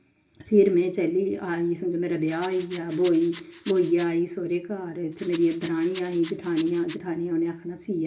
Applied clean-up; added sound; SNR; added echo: none; Rattle; 14 dB; reverberation time 0.2 s.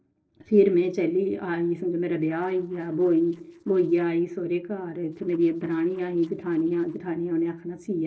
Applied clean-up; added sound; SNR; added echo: neural separator model SepFormer DNS4.